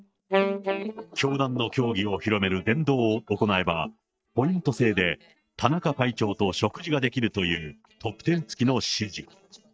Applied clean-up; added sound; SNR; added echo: neural mask model DeepFilterNet 3.